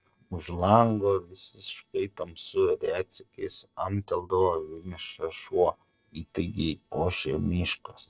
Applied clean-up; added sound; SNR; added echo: neural separator model SepFormer DNS4.